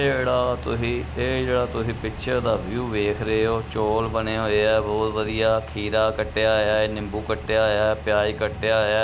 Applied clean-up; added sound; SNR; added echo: none; Wind; 17 dB; none.